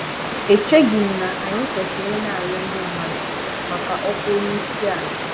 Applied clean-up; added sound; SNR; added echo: none; Stream / Liquid; 4 dB; none.